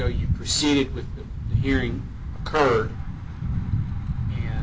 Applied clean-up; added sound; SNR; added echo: none; Thunder / Bicycle; 0 dB; none.